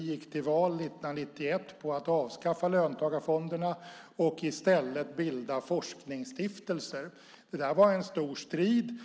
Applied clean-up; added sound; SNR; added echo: none; none; none; none.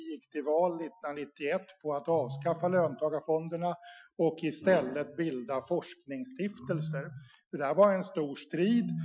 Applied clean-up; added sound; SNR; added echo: classical method Wiener filter.